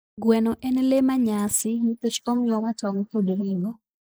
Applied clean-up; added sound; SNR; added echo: neural mask model Resemble Enhance denoiser.